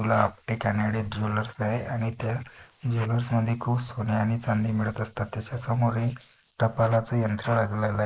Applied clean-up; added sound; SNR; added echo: neural mask model Resemble Enhance denoiser.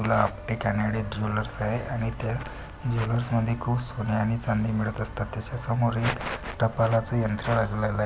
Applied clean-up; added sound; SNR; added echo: none; none; none; none.